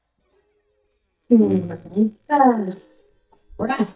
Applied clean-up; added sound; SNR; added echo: neural mask model DeepFilterNet 3.